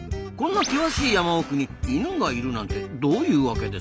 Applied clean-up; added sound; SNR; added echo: none; none; none; none.